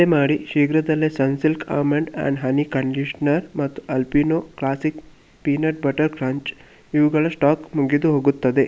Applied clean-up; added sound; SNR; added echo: none; none; none; none.